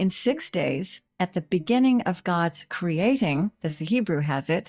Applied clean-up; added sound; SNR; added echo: neural mask model DeepFilterNet 3.